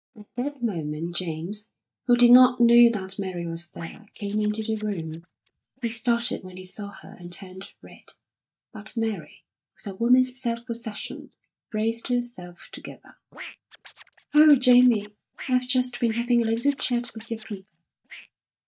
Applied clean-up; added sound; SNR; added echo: neural mask model DeepFilterNet 3.